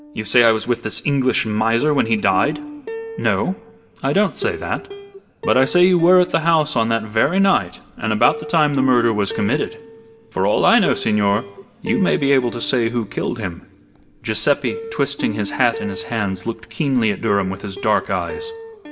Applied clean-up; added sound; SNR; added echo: none; Plucked string instrument; 14 dB; reverberation time 0.7 s.